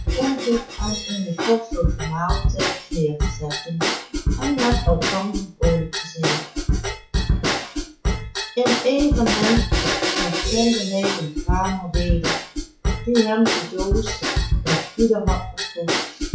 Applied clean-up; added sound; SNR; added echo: classical method WPE with log-MMSE.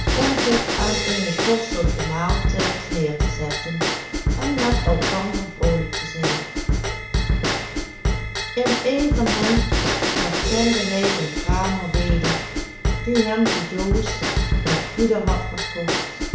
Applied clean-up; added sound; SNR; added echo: none; Bell / Drum / Drum kit; -2 dB; reverberation time 0.6 s.